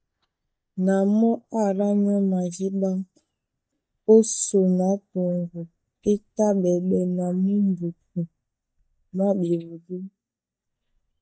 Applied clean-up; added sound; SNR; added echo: neural mask model DeepFilterNet 3.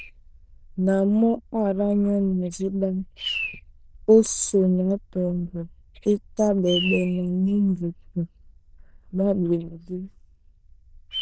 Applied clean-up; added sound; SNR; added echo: neural diffusion model UNIVERSE++.